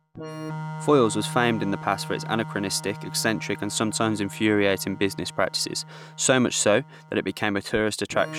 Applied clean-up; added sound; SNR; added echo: none; Organ; 13 dB; none.